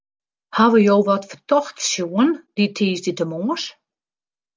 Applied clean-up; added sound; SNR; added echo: none; none; none; none.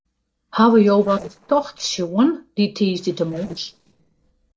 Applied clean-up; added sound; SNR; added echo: neural separator model SepFormer DNS4.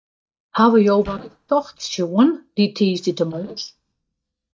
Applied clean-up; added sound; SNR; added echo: neural mask model DeepFilterNet 3.